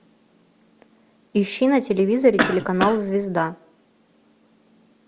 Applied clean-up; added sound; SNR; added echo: none; Cough; 3 dB; none.